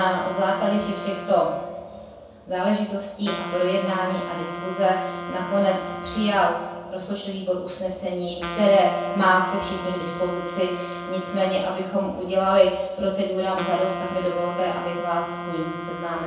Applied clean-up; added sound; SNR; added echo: none; Wind instrument, woodwind instrument; 10 dB; reverberation time 0.6 s.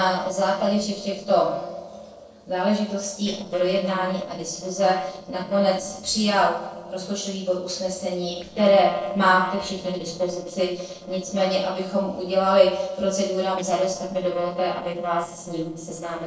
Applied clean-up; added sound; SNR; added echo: neural separator model SepFormer DNS4.